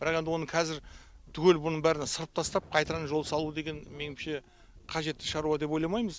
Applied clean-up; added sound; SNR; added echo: none; none; none; none.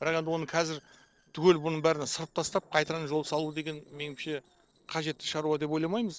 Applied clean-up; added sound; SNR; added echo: neural separator model SepFormer DNS4.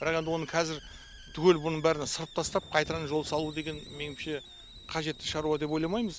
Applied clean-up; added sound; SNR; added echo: none; Hiss; 20 dB; none.